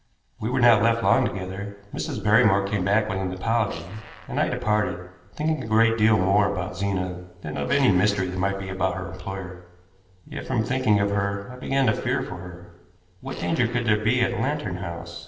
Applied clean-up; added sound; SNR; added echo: neural separator model SepFormer DNS4.